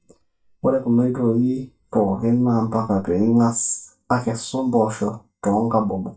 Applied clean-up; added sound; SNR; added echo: neural mask model DeepFilterNet 3.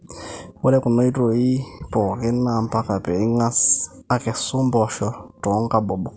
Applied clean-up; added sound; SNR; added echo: none; none; none; none.